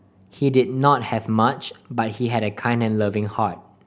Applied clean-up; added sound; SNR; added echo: none; none; none; none.